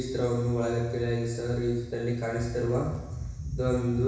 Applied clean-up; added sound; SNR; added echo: none; none; none; reverberation time 1.1 s.